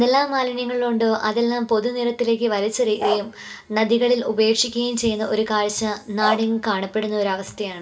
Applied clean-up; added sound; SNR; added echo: none; Bark; 6 dB; reverberation time 0.5 s.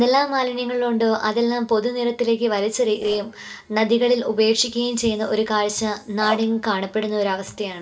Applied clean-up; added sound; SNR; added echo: neural separator model SepFormer DNS4.